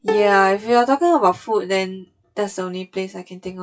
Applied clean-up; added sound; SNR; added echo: classical method WPE with log-MMSE.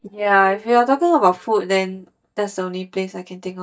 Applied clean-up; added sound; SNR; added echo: neural mask model DeepFilterNet 3.